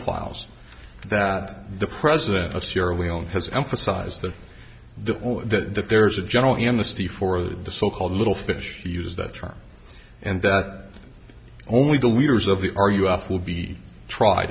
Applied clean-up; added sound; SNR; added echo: none; none; none; none.